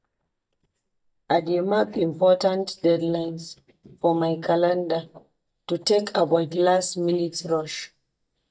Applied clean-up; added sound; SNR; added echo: neural mask model DeepFilterNet 3.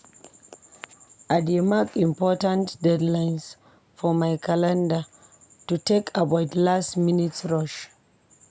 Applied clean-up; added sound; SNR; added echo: none; none; none; none.